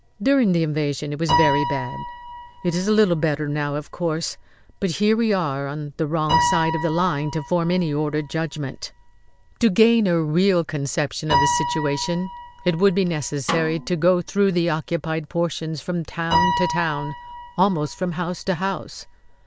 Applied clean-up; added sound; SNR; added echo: none; Piano + Snare drum; 7 dB; none.